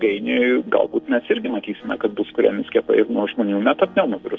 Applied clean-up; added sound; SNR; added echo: neural separator model SepFormer DNS4.